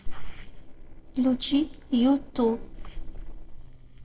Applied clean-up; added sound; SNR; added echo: neural separator model SepFormer DNS4.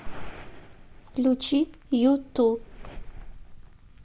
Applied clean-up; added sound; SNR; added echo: none; none; none; none.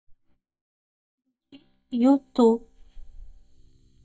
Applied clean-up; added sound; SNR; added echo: neural mask model DeepFilterNet 3.